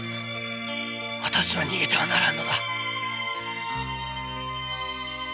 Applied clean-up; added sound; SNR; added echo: none; none; none; none.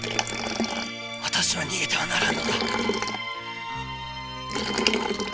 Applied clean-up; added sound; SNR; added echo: none; Liquid; 1 dB; none.